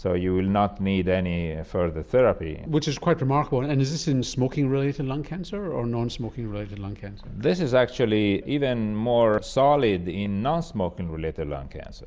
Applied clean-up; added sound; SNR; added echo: none; none; none; none.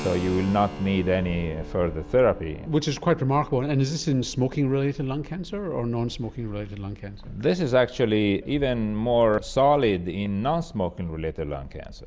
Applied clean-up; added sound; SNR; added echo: none; Keyboard (musical) + Boom; 18 dB; none.